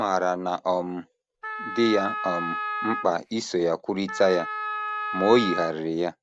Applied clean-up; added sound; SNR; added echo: none; Wind instrument, woodwind instrument; 6 dB; none.